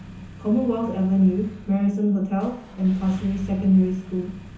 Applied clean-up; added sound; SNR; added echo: none; Engine starting; 18 dB; reverberation time 0.7 s.